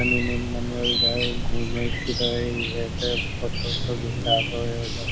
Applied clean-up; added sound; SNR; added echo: none; Chirp, tweet; -4 dB; none.